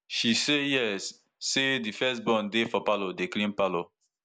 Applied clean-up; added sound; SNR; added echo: none; none; none; none.